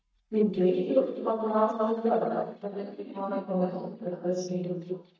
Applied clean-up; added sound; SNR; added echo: neural mask model DeepFilterNet 3.